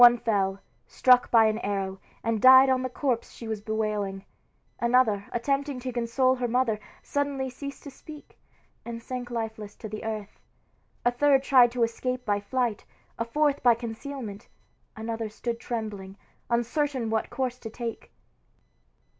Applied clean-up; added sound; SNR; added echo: none; none; none; none.